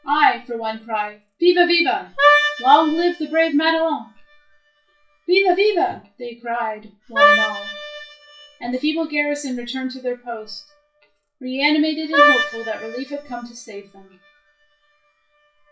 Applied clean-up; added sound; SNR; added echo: classical method WPE with log-MMSE.